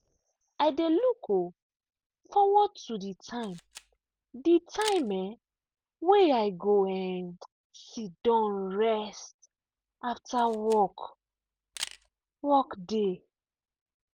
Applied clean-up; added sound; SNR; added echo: none; Camera; 18 dB; none.